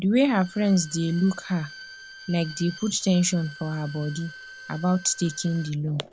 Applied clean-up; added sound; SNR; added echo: none; Bowed string instrument; 18 dB; none.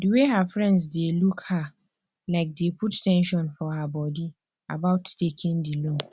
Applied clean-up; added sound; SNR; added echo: none; none; none; none.